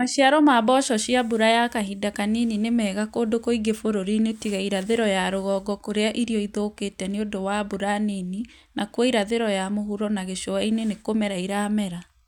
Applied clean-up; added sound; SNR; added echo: none; none; none; none.